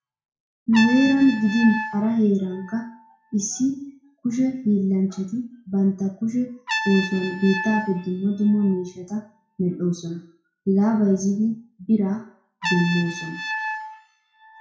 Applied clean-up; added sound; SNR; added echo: classical method WPE with log-MMSE.